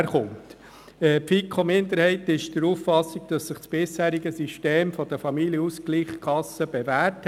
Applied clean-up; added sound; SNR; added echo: none; none; none; none.